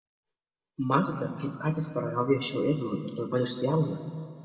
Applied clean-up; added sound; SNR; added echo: none; none; none; reverberation time 1.9 s.